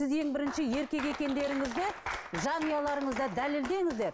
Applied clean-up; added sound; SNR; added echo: none; none; none; none.